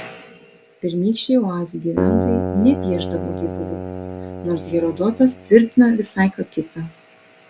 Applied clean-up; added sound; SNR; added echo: none; Keyboard (musical); 5 dB; none.